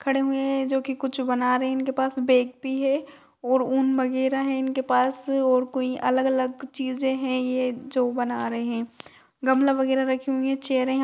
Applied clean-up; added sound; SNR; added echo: none; none; none; none.